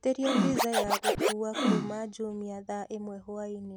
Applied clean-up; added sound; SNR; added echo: none; Scratching (performance technique); -4 dB; none.